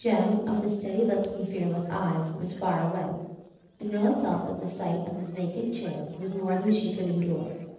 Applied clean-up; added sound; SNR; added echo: neural separator model SepFormer DNS4.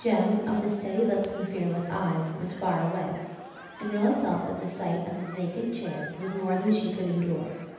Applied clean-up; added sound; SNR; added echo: none; Human group actions; 18 dB; reverberation time 1.1 s.